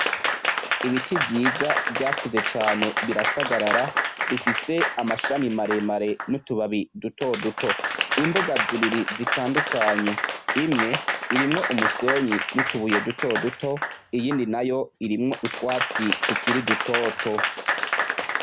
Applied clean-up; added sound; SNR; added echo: none; Applause / Crowd; 0 dB; none.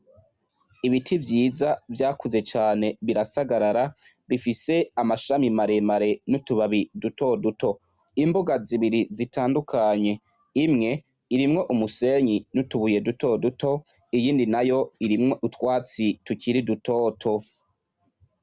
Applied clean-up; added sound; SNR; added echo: none; none; none; none.